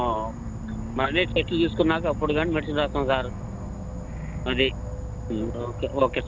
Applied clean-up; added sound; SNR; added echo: none; Insect / Frog; 6 dB; none.